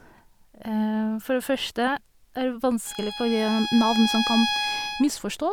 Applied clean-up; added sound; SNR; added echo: none; Bowed string instrument; 4 dB; none.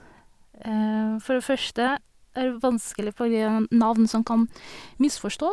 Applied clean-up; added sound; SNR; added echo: none; none; none; none.